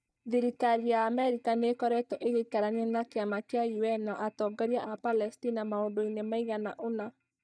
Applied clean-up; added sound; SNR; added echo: neural mask model DeepFilterNet 3.